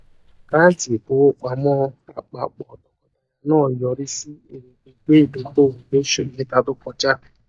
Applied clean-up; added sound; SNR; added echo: neural mask model DeepFilterNet 3.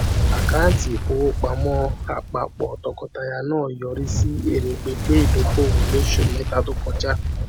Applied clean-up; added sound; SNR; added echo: none; Fire; -3 dB; none.